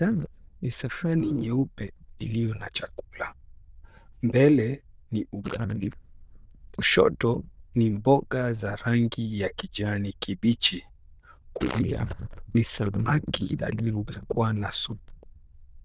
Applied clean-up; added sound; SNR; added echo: neural diffusion model UNIVERSE++.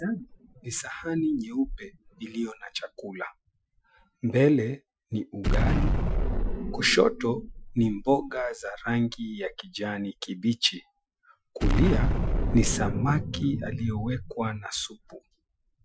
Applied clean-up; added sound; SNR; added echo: classical method Wiener filter.